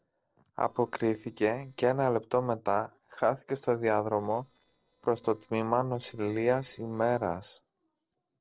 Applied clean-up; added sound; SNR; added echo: neural separator model SepFormer DNS4.